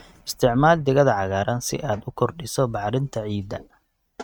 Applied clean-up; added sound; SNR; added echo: neural mask model RNNoise.